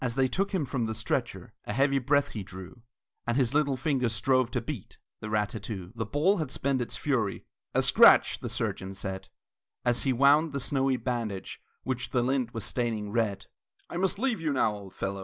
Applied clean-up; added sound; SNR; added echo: none; none; none; none.